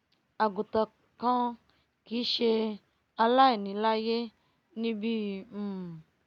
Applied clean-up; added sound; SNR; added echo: none; none; none; none.